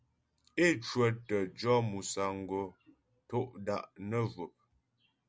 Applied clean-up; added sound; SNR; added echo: none; none; none; none.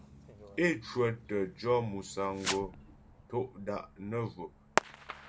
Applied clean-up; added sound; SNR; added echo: none; Fireworks; 7 dB; reverberation time 0.2 s.